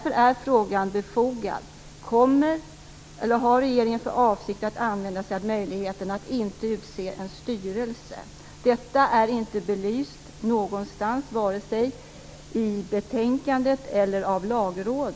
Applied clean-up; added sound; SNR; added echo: none; none; none; none.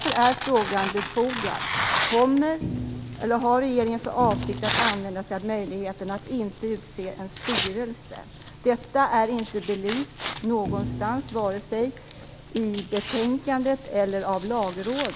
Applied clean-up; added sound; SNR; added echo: none; Tearing + Thump, thud; 5 dB; none.